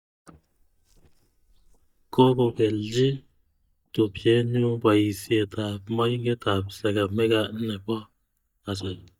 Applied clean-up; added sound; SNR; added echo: neural mask model DeepFilterNet 3.